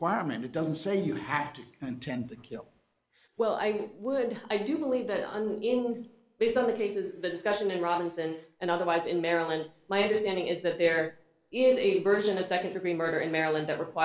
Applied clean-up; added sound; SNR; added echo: neural mask model Resemble Enhance denoiser.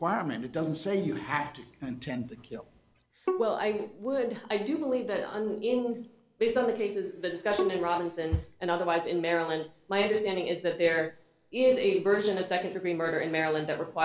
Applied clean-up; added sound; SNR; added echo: none; Bowed string instrument; 10 dB; none.